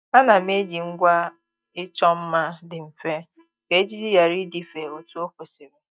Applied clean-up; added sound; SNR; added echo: neural mask model DeepFilterNet 3.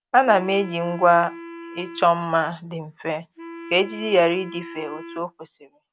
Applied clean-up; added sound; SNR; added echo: none; Wind instrument, woodwind instrument; 16 dB; none.